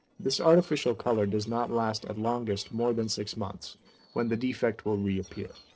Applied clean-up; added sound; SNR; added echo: neural separator model SepFormer DNS4.